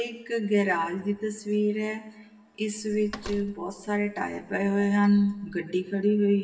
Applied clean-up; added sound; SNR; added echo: none; Slam; 19 dB; reverberation time 0.9 s.